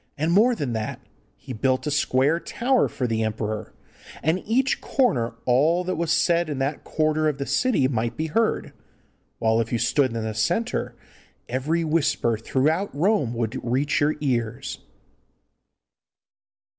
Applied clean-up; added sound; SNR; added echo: none; none; none; none.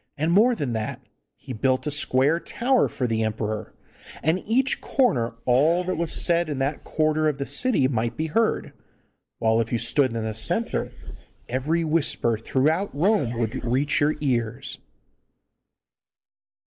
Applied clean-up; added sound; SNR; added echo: neural mask model Resemble Enhance denoiser.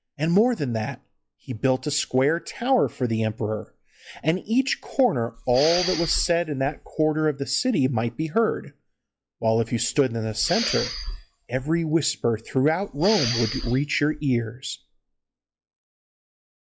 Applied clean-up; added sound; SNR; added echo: classical method log-MMSE.